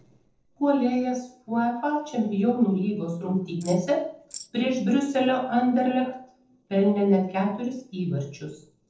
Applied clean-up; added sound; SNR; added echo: neural separator model SepFormer DNS4.